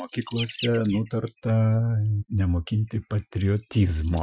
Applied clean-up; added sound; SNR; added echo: classical method Wiener filter.